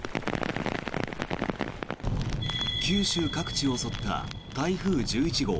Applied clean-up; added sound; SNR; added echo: none; none; none; none.